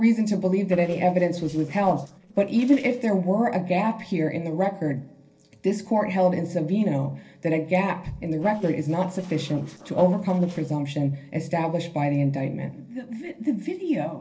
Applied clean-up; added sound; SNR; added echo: neural separator model SepFormer DNS4.